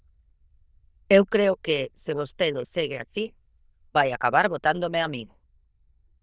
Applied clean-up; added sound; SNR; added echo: neural diffusion model UNIVERSE++.